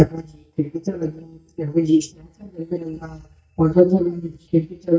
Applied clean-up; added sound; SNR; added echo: neural mask model DeepFilterNet 3.